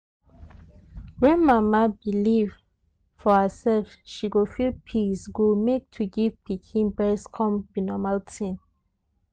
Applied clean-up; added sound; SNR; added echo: none; none; none; none.